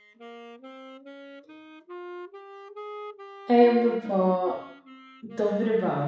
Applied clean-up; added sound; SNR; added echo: classical method WPE with log-MMSE.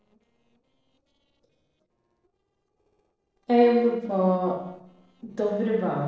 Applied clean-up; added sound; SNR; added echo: neural separator model SepFormer DNS4.